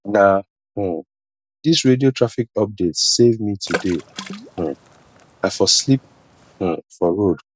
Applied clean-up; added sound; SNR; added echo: none; Water / Splash, splatter; 14 dB; none.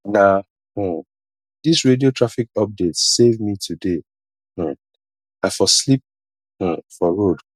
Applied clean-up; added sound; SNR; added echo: none; none; none; none.